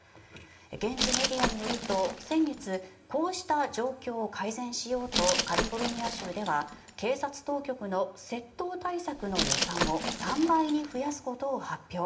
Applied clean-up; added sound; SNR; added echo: none; Glass; 3 dB; reverberation time 0.7 s.